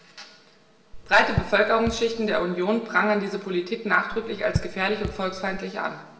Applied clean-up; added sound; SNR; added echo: none; Raindrop / Drip; 8 dB; reverberation time 1.0 s.